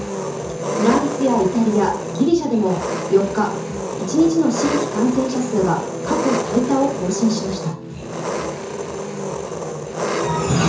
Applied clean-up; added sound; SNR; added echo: none; Engine; 5 dB; reverberation time 0.6 s.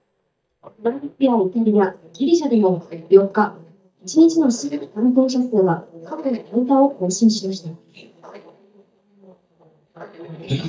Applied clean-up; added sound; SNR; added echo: neural mask model DeepFilterNet 3.